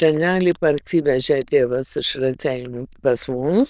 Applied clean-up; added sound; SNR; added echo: neural diffusion model UNIVERSE++.